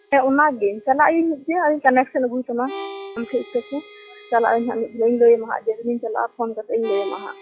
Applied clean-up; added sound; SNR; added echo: classical method log-MMSE.